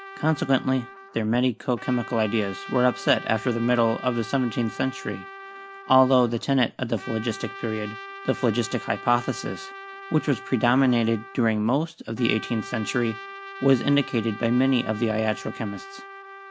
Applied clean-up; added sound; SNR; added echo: none; Trumpet; 15 dB; none.